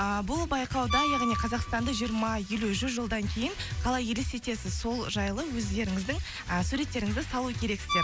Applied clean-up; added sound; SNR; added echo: none; Piano; 9 dB; none.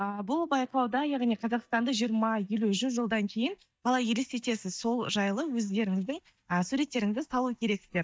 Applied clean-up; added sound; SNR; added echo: neural mask model DeepFilterNet 3.